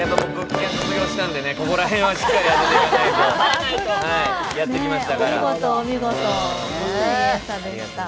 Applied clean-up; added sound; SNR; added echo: none; Crash cymbal; 16 dB; none.